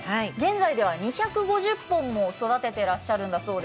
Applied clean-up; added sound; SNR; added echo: none; none; none; none.